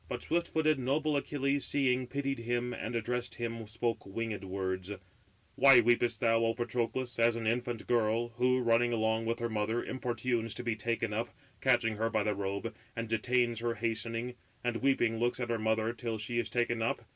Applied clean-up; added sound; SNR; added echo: none; none; none; none.